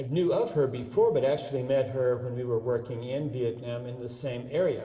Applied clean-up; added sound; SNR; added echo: none; none; none; reverberation time 3.0 s.